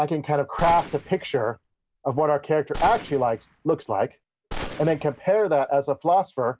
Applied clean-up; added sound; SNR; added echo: none; Gunshot, gunfire; 13 dB; none.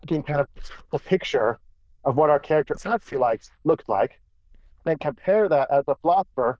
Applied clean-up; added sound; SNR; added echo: neural diffusion model UNIVERSE++.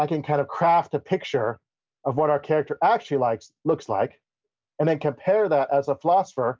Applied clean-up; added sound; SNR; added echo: none; none; none; none.